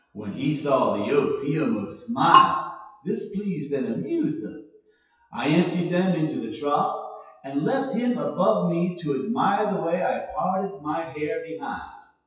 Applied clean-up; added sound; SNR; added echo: classical method WPE with log-MMSE.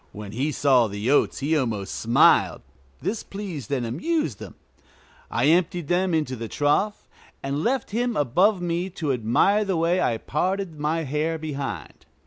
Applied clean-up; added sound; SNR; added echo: none; none; none; none.